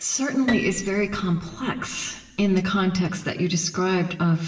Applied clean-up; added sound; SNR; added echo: none; Piano; 15 dB; reverberation time 1.0 s.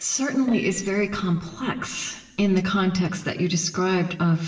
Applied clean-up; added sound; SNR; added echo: neural separator model SepFormer DNS4.